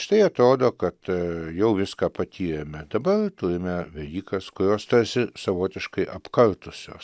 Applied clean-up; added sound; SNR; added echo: none; none; none; none.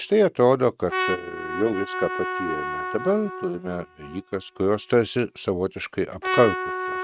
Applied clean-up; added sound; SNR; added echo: neural mask model RNNoise.